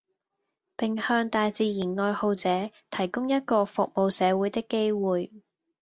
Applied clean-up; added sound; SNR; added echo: none; none; none; none.